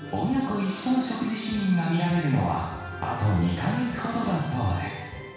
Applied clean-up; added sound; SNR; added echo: none; none; none; reverberation time 1.1 s.